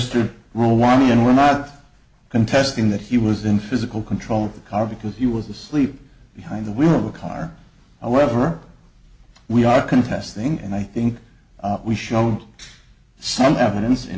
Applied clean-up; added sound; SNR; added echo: none; none; none; none.